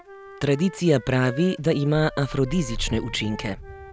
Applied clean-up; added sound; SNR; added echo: none; Engine starting / Motor vehicle (road) + Wind instrument, woodwind instrument; 13 dB; none.